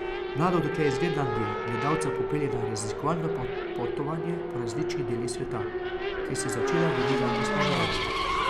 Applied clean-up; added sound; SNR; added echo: none; Race car, auto racing / Accelerating, revving, vroom; -2 dB; none.